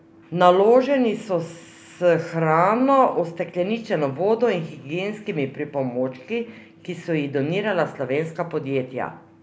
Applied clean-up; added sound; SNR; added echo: none; none; none; none.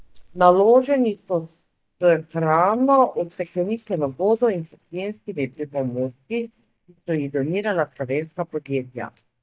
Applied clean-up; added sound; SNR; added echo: neural mask model DeepFilterNet 3.